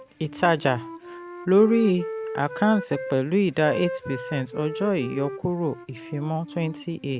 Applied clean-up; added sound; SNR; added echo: none; Wind instrument, woodwind instrument; 11 dB; none.